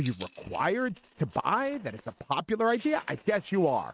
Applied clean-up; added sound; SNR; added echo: neural mask model RNNoise.